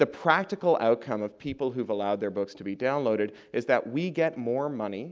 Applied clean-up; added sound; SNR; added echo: none; none; none; none.